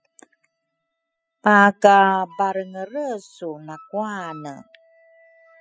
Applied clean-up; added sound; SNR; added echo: classical method spectral subtraction.